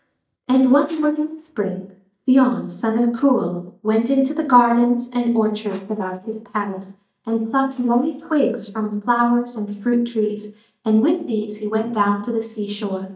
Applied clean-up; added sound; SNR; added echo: neural mask model DeepFilterNet 3.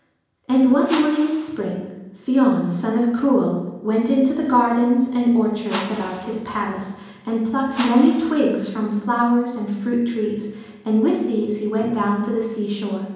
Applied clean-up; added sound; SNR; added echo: none; Whoosh, swoosh, swish; 13 dB; reverberation time 1.0 s.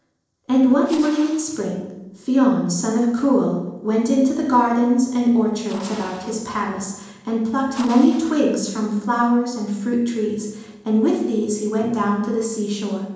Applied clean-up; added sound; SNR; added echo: neural separator model SepFormer DNS4.